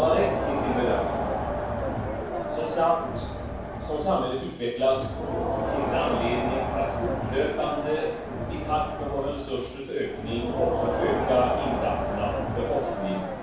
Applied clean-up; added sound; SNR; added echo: none; Crowd; 1 dB; reverberation time 0.7 s.